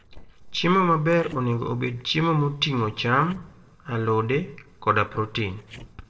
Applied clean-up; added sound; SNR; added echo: neural separator model SepFormer DNS4.